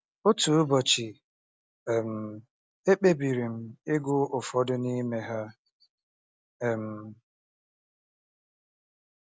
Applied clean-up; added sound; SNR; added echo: none; none; none; none.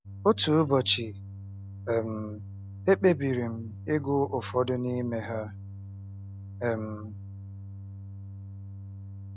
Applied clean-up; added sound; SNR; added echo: none; Organ; 11 dB; none.